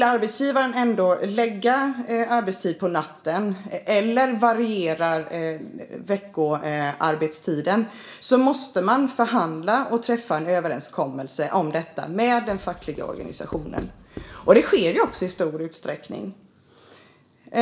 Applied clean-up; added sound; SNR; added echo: none; Writing; 18 dB; reverberation time 0.6 s.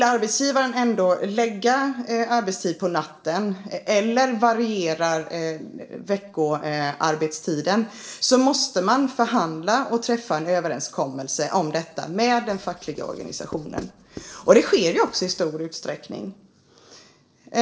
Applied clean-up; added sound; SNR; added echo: neural separator model SepFormer DNS4.